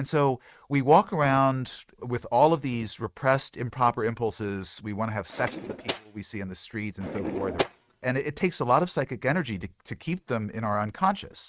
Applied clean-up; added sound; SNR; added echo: neural mask model RNNoise.